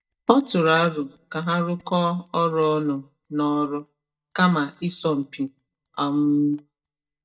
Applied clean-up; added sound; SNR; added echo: neural mask model DeepFilterNet 3.